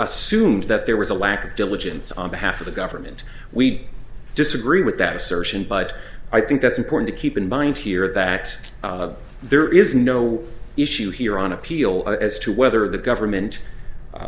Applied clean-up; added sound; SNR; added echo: none; none; none; none.